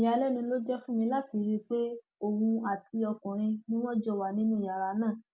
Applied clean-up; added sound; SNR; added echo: none; none; none; none.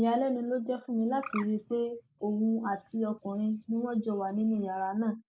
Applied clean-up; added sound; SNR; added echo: neural mask model Resemble Enhance denoiser.